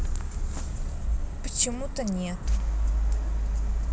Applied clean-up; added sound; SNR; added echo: none; none; none; none.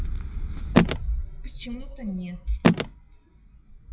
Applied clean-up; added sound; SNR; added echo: classical method WPE with log-MMSE.